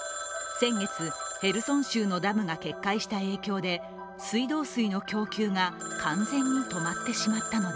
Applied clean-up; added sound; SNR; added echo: none; Telephone; 10 dB; none.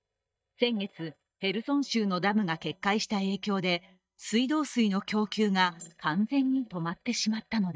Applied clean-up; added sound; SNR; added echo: neural mask model DeepFilterNet 3.